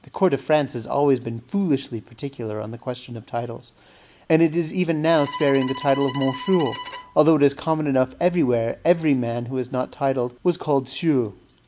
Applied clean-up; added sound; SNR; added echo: none; Bowed string instrument; 13 dB; none.